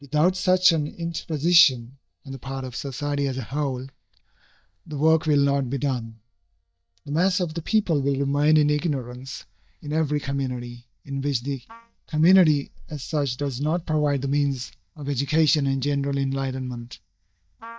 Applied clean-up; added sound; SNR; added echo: neural mask model DeepFilterNet 3.